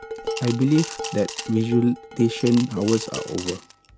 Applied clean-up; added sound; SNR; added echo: none; Dishes, pots, and pans + Coin (dropping) / Glass; 11 dB; none.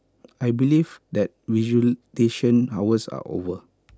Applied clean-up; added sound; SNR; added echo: none; none; none; none.